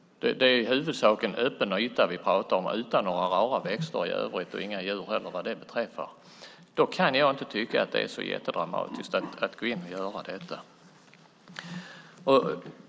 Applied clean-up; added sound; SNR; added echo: none; none; none; none.